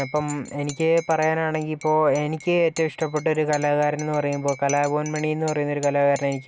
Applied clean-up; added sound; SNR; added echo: none; Cutlery, silverware / Dishes, pots, and pans / Chink, clink; 19 dB; none.